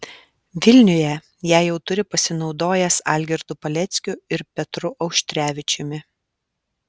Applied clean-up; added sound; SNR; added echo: none; none; none; none.